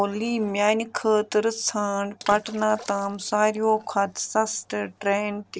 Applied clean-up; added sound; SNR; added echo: neural separator model SepFormer DNS4.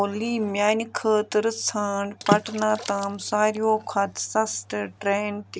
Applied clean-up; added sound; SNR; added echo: none; Water / Splash, splatter; 10 dB; none.